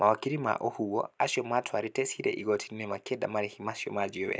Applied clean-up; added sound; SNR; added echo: none; none; none; none.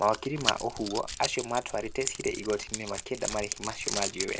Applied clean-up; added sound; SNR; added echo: none; Keys jangling; 5 dB; none.